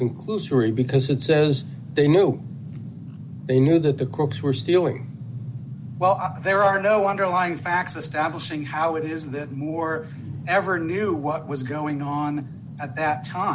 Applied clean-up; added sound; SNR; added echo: none; none; none; none.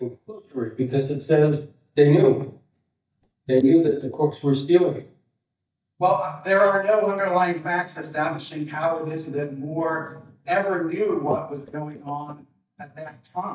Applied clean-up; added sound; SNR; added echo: neural mask model DeepFilterNet 3.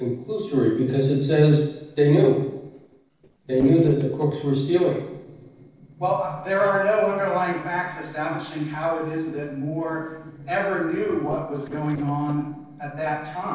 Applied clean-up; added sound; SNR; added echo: neural separator model SepFormer DNS4.